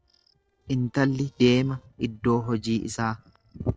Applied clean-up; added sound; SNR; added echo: neural separator model SepFormer DNS4.